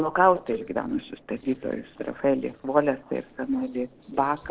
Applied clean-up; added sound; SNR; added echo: neural separator model SepFormer DNS4.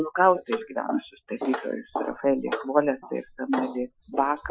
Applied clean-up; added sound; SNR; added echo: classical method Wiener filter.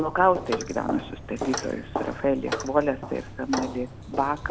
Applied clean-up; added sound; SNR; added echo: none; Walk, footsteps + Clock; 7 dB; none.